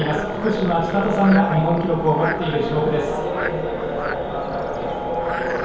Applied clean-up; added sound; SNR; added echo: none; Frog; 11 dB; reverberation time 1.0 s.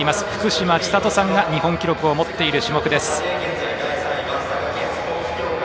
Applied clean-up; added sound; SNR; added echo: none; none; none; none.